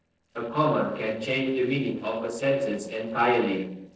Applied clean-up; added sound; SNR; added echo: neural separator model SepFormer DNS4.